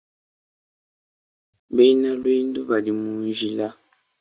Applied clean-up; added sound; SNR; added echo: none; none; none; none.